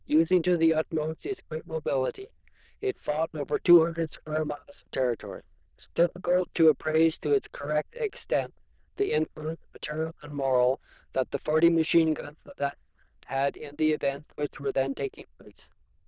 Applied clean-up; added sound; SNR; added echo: neural diffusion model UNIVERSE++.